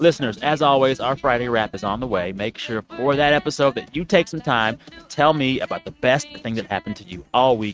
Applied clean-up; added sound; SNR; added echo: neural mask model RNNoise.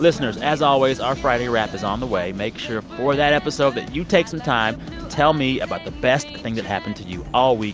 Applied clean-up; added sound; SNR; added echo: none; Vehicle; 17 dB; none.